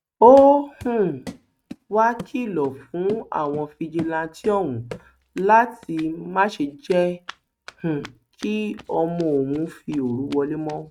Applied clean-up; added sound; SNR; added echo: neural mask model RNNoise.